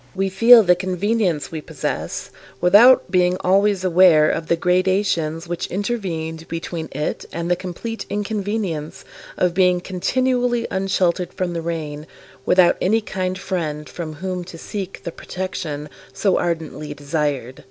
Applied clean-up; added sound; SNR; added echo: none; none; none; none.